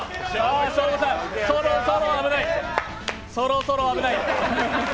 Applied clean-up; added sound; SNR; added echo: none; Rain; 19 dB; none.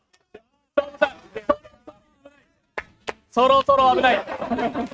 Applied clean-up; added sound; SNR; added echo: neural mask model RNNoise.